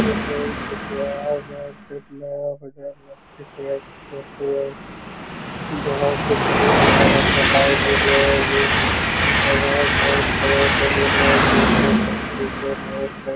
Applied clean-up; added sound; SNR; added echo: none; Train; -5 dB; none.